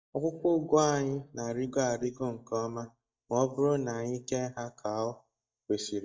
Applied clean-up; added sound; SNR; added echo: neural mask model DeepFilterNet 3.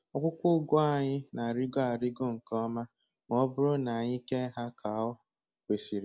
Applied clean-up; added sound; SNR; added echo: none; none; none; none.